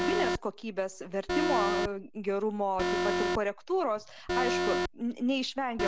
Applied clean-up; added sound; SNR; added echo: none; Alarm; 1 dB; none.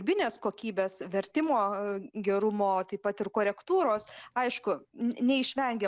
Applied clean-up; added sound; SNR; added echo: none; none; none; none.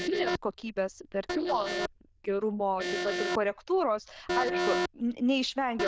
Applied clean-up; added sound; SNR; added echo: neural diffusion model UNIVERSE++.